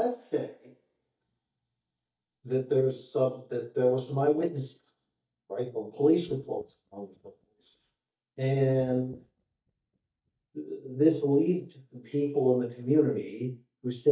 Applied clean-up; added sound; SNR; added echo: neural mask model DeepFilterNet 3.